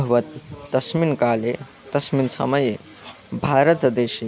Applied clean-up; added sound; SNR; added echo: none; none; none; none.